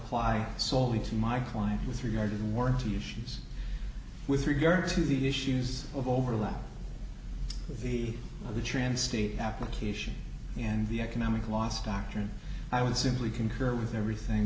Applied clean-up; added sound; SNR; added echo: none; none; none; none.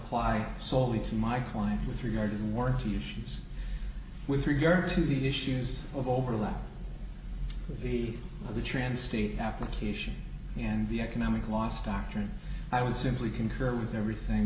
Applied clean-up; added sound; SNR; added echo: none; none; none; reverberation time 0.2 s.